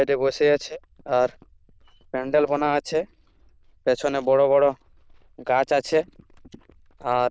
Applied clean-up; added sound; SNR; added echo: neural diffusion model UNIVERSE++.